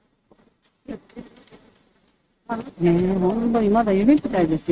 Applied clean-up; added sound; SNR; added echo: neural mask model RNNoise.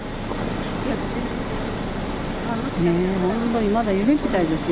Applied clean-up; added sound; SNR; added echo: none; none; none; none.